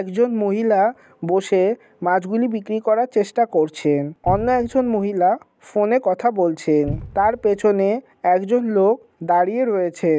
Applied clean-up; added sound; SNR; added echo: none; Cupboard open or close; 12 dB; none.